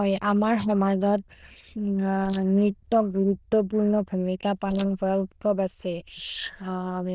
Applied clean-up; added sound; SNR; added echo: neural diffusion model UNIVERSE++.